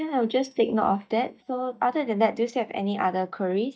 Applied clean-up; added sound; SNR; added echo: neural mask model DeepFilterNet 3.